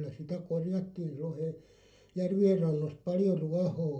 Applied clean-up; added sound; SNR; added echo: none; none; none; reverberation time 0.2 s.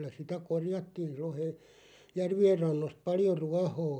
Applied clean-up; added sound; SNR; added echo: none; none; none; none.